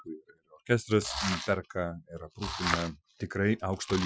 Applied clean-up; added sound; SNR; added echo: classical method Wiener filter.